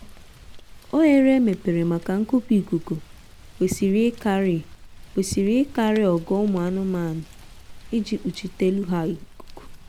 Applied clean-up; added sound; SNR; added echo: none; Rain; 18 dB; none.